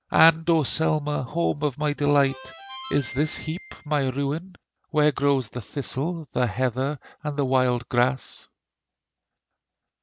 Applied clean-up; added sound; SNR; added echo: none; Harmonica; 16 dB; none.